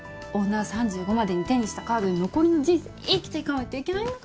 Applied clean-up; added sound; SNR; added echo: none; none; none; none.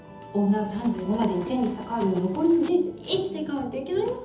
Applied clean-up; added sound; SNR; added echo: none; Run; 19 dB; reverberation time 0.7 s.